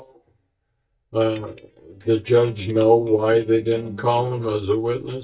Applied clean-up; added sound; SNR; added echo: neural mask model DeepFilterNet 3.